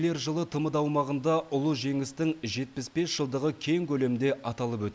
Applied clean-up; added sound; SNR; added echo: none; none; none; none.